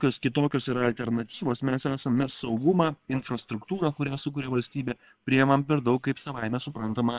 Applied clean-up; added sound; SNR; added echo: neural separator model SepFormer WHAM!.